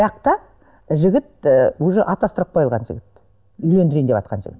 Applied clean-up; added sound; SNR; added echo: none; none; none; none.